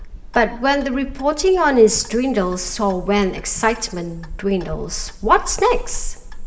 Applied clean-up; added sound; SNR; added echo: none; Clock; 11 dB; reverberation time 0.7 s.